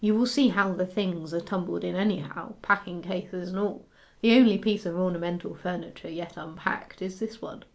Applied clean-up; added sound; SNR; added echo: none; none; none; none.